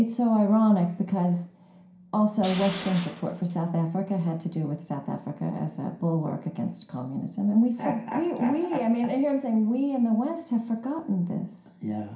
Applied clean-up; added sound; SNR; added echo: none; Tools; 13 dB; reverberation time 0.5 s.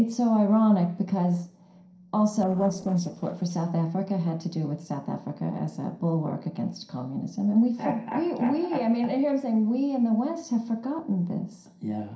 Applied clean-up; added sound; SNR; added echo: neural separator model SepFormer DNS4.